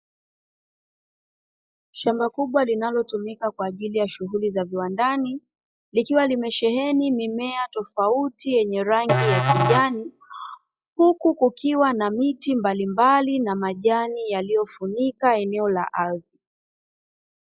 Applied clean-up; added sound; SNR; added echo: classical method log-MMSE.